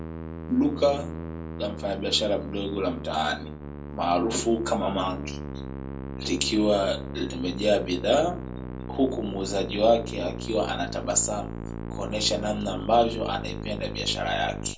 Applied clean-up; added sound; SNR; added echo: none; Musical instrument; 8 dB; reverberation time 0.2 s.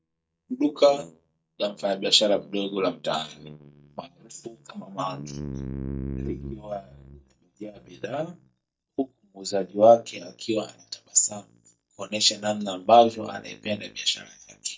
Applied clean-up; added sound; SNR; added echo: neural mask model DeepFilterNet 3.